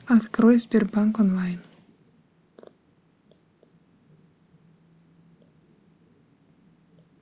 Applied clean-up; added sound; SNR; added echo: none; none; none; none.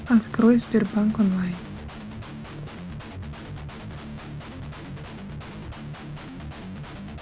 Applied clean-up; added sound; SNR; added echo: none; Guitar; 10 dB; none.